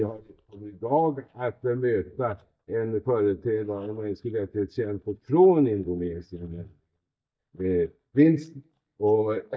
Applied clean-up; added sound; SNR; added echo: neural mask model DeepFilterNet 3.